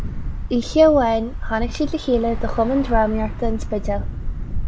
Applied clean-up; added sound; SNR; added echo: none; Traffic noise, roadway noise / Bus; 4 dB; none.